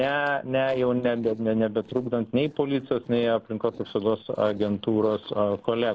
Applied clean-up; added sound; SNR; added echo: neural separator model SepFormer DNS4.